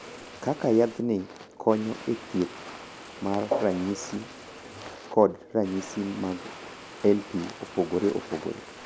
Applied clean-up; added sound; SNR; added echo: none; Water; 17 dB; none.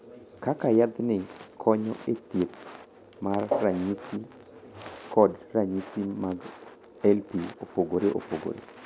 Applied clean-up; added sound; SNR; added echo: none; none; none; none.